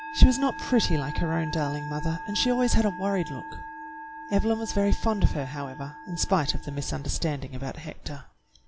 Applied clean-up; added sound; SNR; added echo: none; Musical instrument; 14 dB; none.